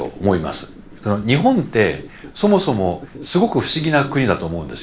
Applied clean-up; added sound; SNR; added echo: none; Squeak; 18 dB; none.